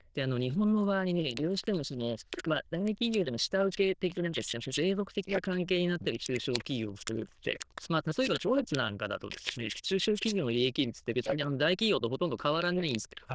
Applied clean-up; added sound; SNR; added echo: neural diffusion model UNIVERSE++.